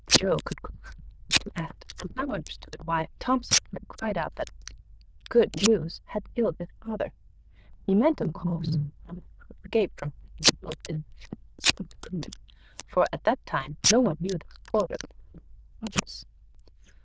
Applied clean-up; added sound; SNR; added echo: neural diffusion model UNIVERSE++.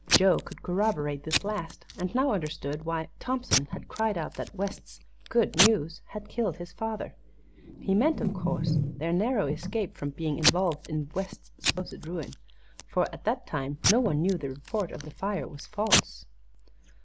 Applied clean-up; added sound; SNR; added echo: none; Packing tape, duct tape / Tearing; 4 dB; none.